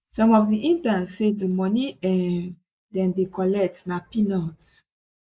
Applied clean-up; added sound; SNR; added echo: neural mask model Resemble Enhance denoiser.